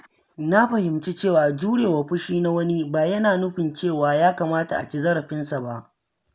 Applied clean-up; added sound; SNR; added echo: none; none; none; none.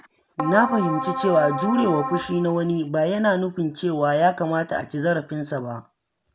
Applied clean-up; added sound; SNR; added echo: none; Keyboard (musical); 5 dB; none.